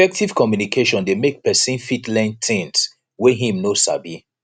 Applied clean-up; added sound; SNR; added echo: none; none; none; none.